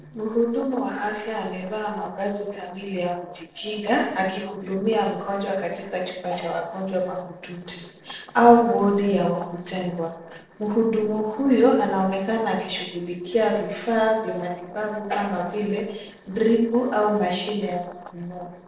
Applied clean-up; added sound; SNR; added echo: neural separator model SepFormer DNS4.